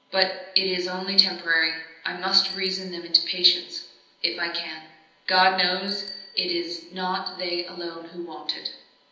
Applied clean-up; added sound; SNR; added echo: none; Bicycle bell; 19 dB; reverberation time 0.9 s.